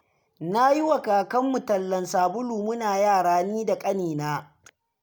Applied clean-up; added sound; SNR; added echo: none; none; none; none.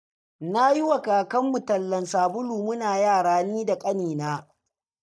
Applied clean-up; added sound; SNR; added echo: neural mask model DeepFilterNet 3.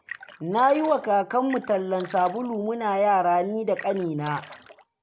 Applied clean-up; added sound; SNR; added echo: none; Splash, splatter; 19 dB; none.